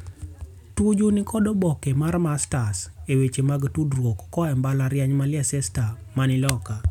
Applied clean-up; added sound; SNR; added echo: none; none; none; none.